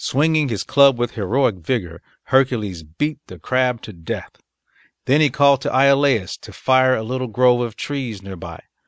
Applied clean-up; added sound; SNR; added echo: none; none; none; none.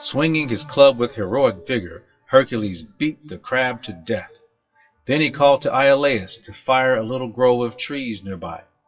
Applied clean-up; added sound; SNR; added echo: classical method WPE with log-MMSE.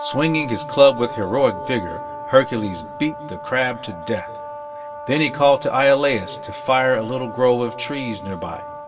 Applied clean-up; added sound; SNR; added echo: none; Brass instrument; 12 dB; reverberation time 2.2 s.